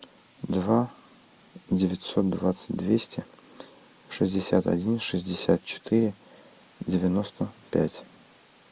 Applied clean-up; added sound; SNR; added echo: neural mask model Resemble Enhance denoiser.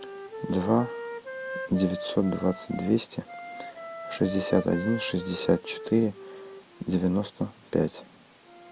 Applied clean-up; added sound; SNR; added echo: none; Wind instrument, woodwind instrument; 11 dB; none.